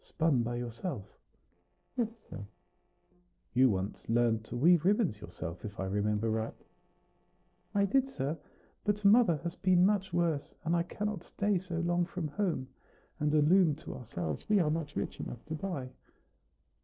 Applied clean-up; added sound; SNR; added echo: neural separator model SepFormer DNS4.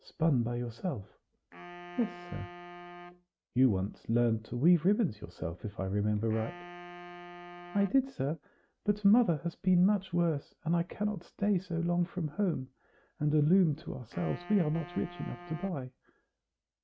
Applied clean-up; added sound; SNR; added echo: neural mask model RNNoise.